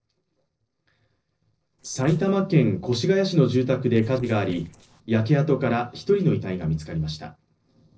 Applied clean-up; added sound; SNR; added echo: neural separator model SepFormer DNS4.